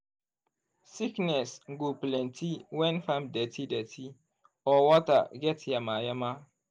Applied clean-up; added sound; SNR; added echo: none; none; none; none.